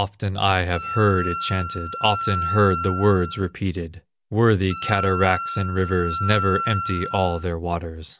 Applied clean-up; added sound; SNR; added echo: none; Wind instrument, woodwind instrument; 7 dB; none.